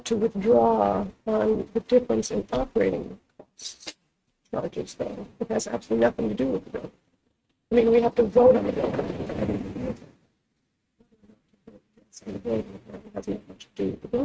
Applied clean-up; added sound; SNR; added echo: neural mask model RNNoise.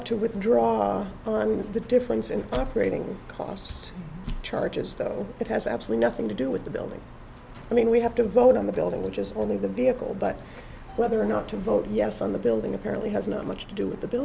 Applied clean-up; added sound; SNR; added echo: none; none; none; none.